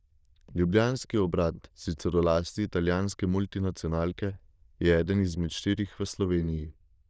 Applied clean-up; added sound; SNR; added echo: neural diffusion model UNIVERSE++.